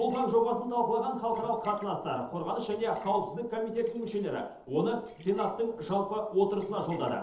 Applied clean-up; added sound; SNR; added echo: neural separator model SepFormer DNS4.